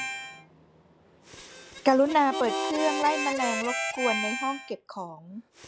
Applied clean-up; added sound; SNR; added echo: none; Harmonica; 5 dB; none.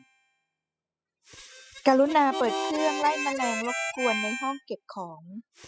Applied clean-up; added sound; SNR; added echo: classical method spectral subtraction.